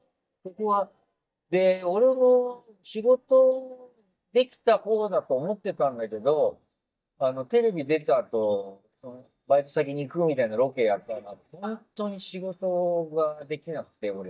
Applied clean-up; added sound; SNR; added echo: neural mask model DeepFilterNet 3.